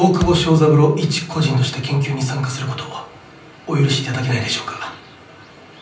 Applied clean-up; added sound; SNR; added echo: none; Thump, thud; 11 dB; reverberation time 0.6 s.